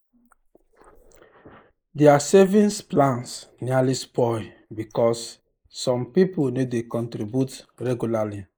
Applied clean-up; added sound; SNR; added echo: neural mask model Resemble Enhance denoiser.